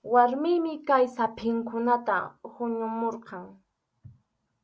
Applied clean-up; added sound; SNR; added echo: none; none; none; none.